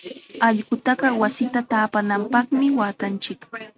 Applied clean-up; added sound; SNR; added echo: neural mask model RNNoise.